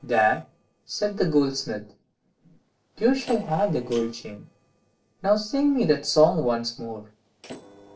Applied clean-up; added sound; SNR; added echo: neural separator model SepFormer DNS4.